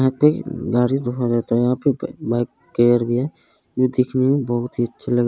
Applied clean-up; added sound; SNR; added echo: none; none; none; none.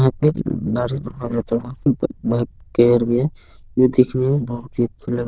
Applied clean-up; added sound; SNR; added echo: neural diffusion model UNIVERSE++.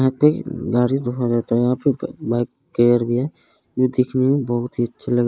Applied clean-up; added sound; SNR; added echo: neural mask model Resemble Enhance denoiser.